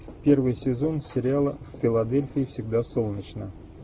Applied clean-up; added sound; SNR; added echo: none; none; none; none.